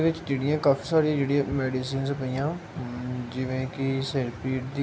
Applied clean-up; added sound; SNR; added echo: none; none; none; none.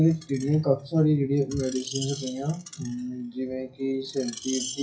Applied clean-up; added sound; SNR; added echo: classical method WPE with log-MMSE.